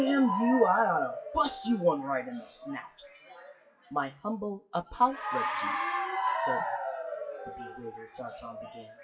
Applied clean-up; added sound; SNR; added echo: classical method WPE with log-MMSE.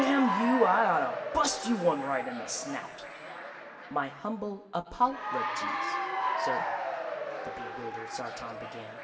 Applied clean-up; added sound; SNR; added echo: none; Applause / Cheering; 3 dB; reverberation time 1.6 s.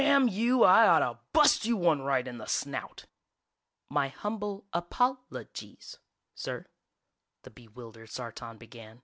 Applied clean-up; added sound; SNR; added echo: none; none; none; none.